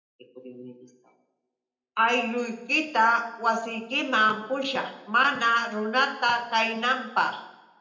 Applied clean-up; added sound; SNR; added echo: none; none; none; reverberation time 0.8 s.